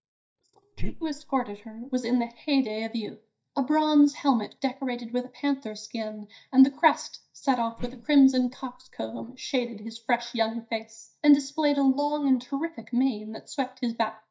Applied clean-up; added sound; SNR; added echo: neural mask model DeepFilterNet 3.